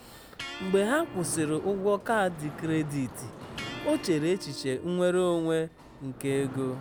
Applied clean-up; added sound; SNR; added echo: none; Mechanisms + Electric guitar; 13 dB; none.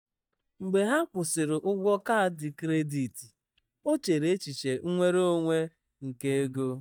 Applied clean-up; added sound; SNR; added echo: neural mask model DeepFilterNet 3.